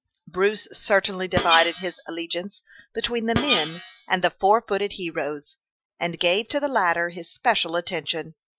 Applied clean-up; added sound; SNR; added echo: classical method Wiener filter.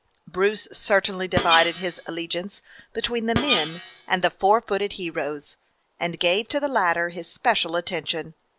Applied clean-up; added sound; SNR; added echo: none; Screech; 1 dB; none.